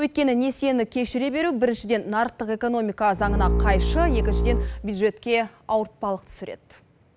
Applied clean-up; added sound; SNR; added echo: none; Bowed string instrument; -2 dB; none.